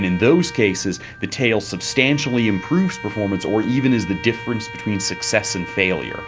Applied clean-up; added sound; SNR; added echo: none; Bowed string instrument; 15 dB; none.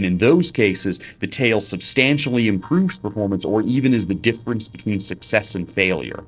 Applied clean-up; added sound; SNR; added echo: neural separator model SepFormer DNS4.